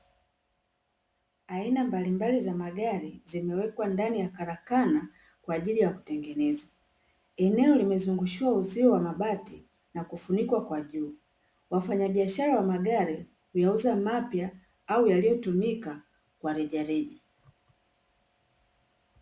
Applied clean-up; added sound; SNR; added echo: none; none; none; none.